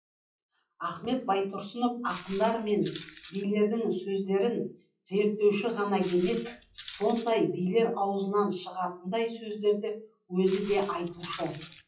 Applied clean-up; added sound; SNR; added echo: classical method WPE with log-MMSE.